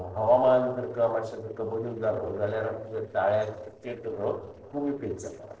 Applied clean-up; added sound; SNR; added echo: neural separator model SepFormer DNS4.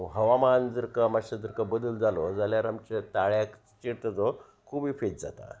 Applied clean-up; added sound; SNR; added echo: none; none; none; none.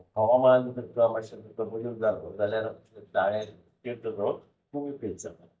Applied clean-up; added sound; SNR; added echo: neural mask model DeepFilterNet 3.